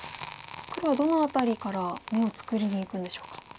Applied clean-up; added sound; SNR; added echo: none; Crackle; 13 dB; none.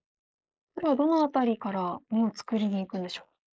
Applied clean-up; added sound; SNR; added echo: neural mask model Resemble Enhance denoiser.